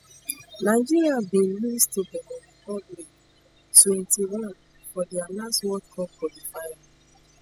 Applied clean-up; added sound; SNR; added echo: classical method spectral subtraction.